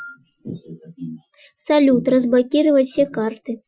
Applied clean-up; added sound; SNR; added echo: classical method Wiener filter.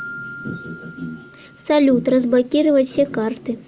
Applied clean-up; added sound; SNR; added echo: none; Keyboard (musical); 19 dB; none.